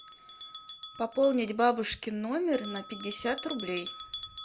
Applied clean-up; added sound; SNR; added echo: none; Bell; 13 dB; none.